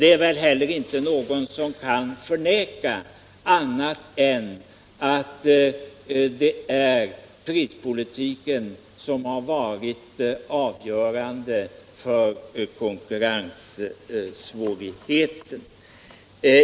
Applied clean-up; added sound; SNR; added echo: none; none; none; none.